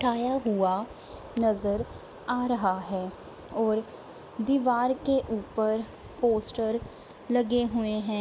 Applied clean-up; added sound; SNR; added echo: none; none; none; none.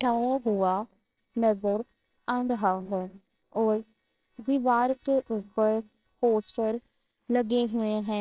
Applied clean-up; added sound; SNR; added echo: neural separator model SepFormer WHAMR!.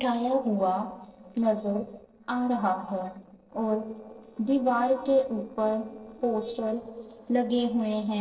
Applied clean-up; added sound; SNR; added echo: neural separator model SepFormer DNS4.